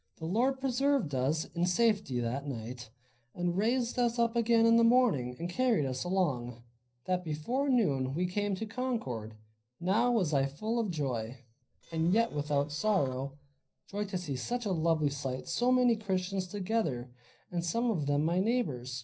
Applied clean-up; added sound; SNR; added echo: neural separator model SepFormer DNS4.